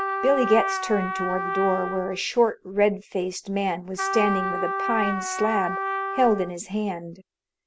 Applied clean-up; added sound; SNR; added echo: none; Trumpet; 5 dB; none.